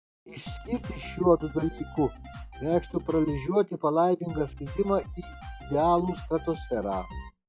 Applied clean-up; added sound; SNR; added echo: classical method log-MMSE.